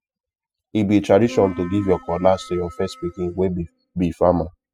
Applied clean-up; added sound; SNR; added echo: classical method spectral subtraction.